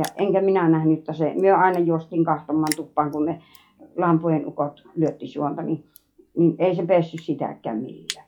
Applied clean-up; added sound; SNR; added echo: classical method log-MMSE.